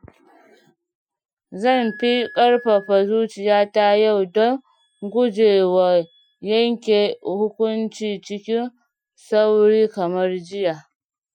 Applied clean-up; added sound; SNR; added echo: classical method Wiener filter.